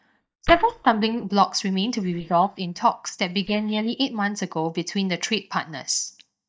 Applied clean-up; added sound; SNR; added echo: neural mask model DeepFilterNet 3.